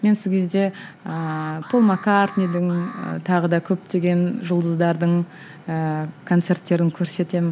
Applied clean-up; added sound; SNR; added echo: none; Alarm; 20 dB; none.